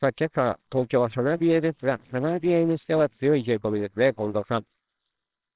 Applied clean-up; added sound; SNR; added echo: neural separator model SepFormer WHAMR!.